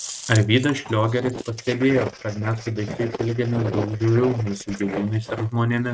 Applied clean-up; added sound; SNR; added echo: neural mask model RNNoise.